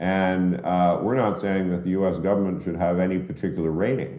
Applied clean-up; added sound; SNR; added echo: none; none; none; reverberation time 0.5 s.